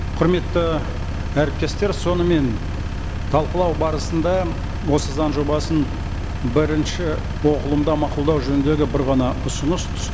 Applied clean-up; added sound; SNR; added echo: none; Engine; 3 dB; none.